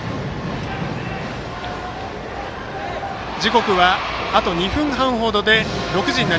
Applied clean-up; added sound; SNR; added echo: none; none; none; none.